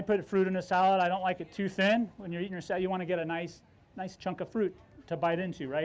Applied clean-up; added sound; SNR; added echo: none; none; none; none.